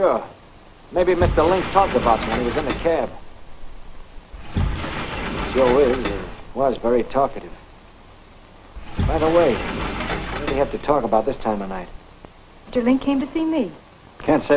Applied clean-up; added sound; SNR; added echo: none; Sliding door; 5 dB; none.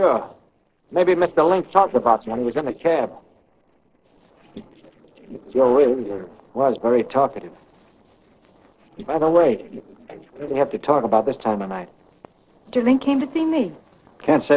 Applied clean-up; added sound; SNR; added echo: neural separator model SepFormer DNS4.